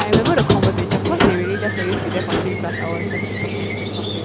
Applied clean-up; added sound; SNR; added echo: none; Squeak; -4 dB; none.